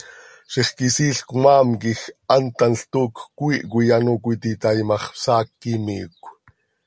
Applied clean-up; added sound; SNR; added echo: none; none; none; none.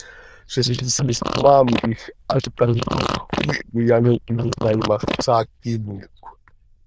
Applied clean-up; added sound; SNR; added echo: neural diffusion model UNIVERSE++.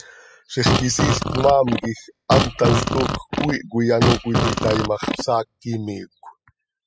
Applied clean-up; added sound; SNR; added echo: classical method spectral subtraction.